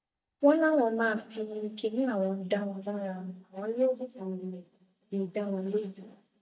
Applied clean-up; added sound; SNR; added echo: neural mask model DeepFilterNet 3.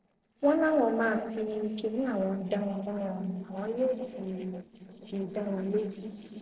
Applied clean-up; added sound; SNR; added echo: neural separator model SepFormer DNS4.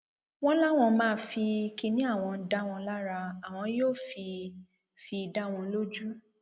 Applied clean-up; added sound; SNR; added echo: none; none; none; none.